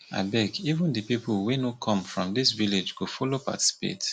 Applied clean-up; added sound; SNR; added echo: none; none; none; none.